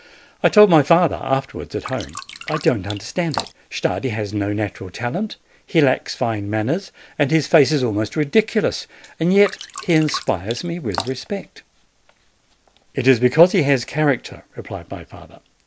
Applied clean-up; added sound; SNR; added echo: none; Drip; 12 dB; none.